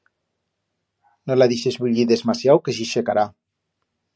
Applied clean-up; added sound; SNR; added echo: none; none; none; none.